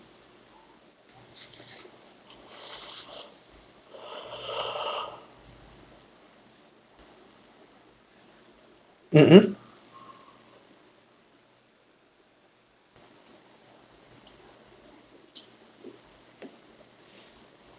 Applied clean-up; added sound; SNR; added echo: none; none; none; none.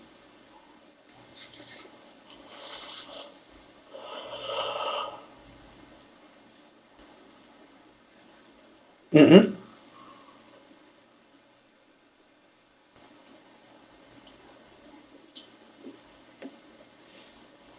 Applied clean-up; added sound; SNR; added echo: none; none; none; reverberation time 0.1 s.